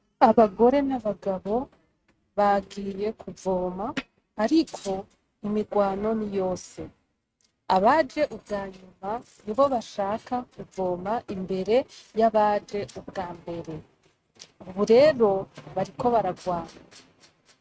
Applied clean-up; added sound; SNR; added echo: neural mask model RNNoise.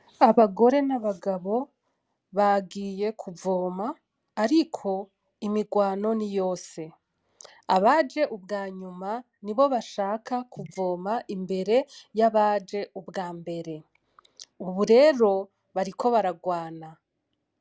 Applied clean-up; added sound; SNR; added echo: none; none; none; none.